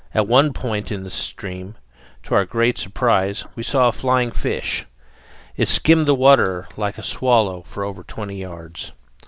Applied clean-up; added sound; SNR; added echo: neural mask model Resemble Enhance denoiser.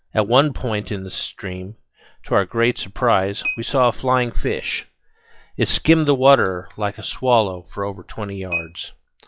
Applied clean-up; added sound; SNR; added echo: classical method log-MMSE.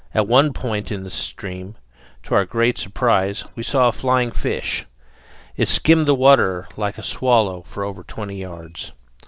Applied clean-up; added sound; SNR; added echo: neural separator model SepFormer DNS4.